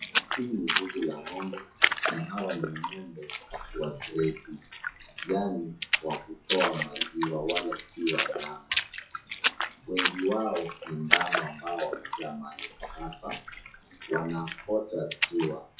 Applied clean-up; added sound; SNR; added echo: classical method WPE with log-MMSE.